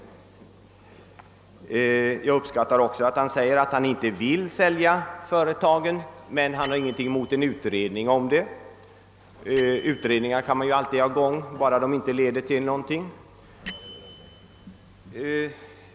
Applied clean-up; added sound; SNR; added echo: none; Bell; 17 dB; none.